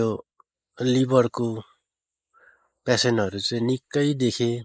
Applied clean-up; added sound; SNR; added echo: neural mask model Resemble Enhance denoiser.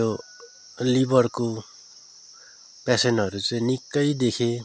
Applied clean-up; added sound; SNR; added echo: none; none; none; none.